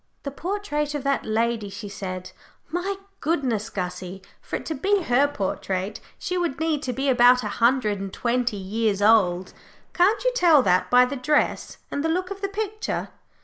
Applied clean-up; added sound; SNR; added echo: neural mask model Resemble Enhance denoiser.